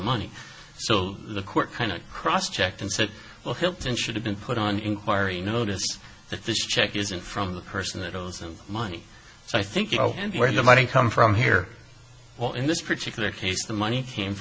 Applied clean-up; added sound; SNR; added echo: none; none; none; none.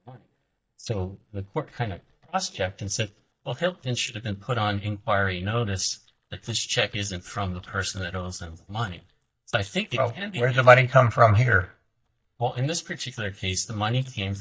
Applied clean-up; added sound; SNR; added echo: neural mask model DeepFilterNet 3.